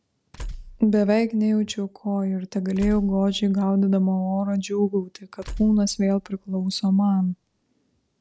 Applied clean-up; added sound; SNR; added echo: none; Tools; 17 dB; none.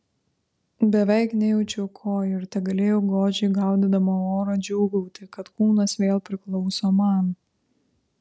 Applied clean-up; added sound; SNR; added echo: none; none; none; none.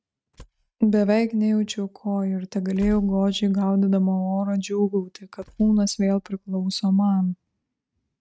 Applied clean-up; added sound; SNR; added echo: neural mask model RNNoise.